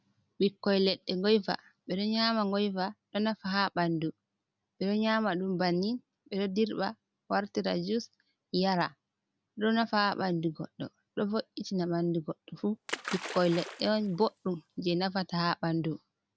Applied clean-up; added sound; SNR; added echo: none; Splash, splatter; 12 dB; none.